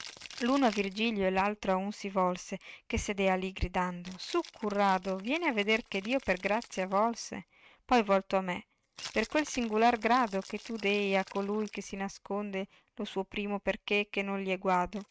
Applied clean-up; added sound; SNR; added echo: neural mask model RNNoise.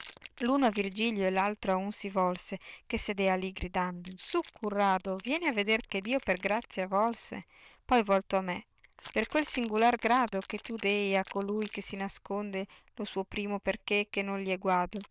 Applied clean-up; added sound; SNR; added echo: neural diffusion model UNIVERSE++.